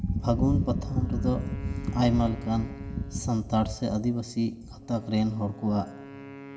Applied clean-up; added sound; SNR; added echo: none; Wind instrument, woodwind instrument; 18 dB; reverberation time 1.3 s.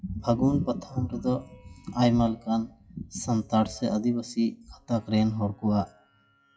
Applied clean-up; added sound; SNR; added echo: classical method WPE with log-MMSE.